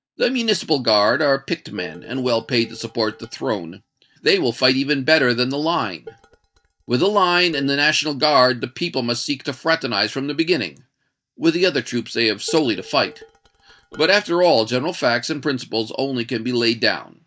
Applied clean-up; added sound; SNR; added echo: neural mask model DeepFilterNet 3.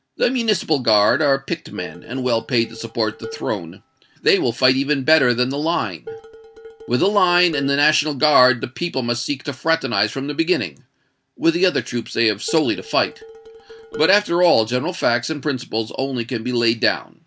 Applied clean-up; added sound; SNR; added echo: none; Dishes, pots, and pans; 18 dB; none.